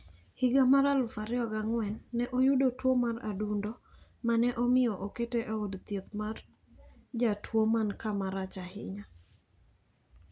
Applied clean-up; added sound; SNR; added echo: none; none; none; none.